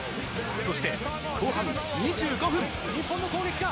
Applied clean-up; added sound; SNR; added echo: none; none; none; none.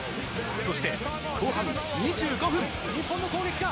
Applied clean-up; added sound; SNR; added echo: none; Guitar; 20 dB; none.